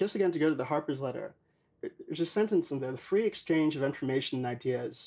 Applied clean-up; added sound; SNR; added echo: none; none; none; none.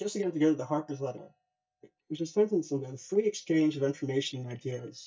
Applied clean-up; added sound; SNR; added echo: neural mask model DeepFilterNet 3.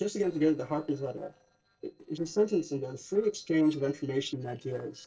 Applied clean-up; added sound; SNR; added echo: neural separator model SepFormer DNS4.